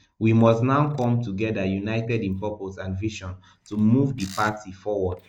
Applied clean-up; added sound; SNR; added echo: neural mask model Resemble Enhance denoiser.